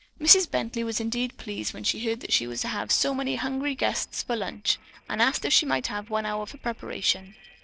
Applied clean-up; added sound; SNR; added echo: neural separator model SepFormer DNS4.